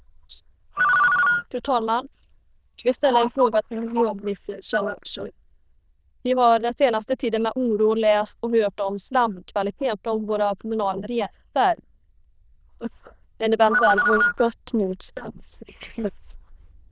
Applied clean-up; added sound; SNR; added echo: neural diffusion model UNIVERSE++.